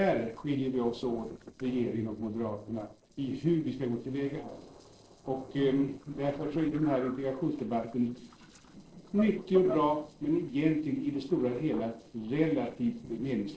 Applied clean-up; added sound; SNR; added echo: neural separator model SepFormer DNS4.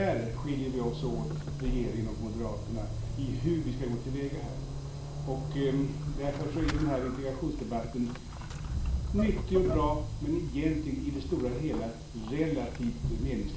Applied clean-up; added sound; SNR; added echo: none; Squeak / Accelerating, revving, vroom / Vehicle; 3 dB; reverberation time 0.4 s.